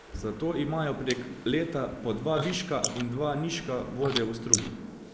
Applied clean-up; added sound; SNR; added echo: neural mask model Resemble Enhance denoiser.